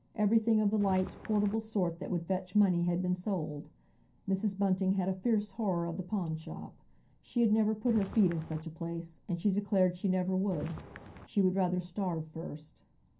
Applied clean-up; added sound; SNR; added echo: none; Walk, footsteps; 15 dB; reverberation time 0.3 s.